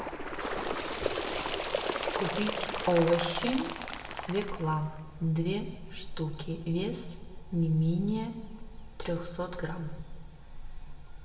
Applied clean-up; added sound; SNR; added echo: none; Bird; 6 dB; reverberation time 1.2 s.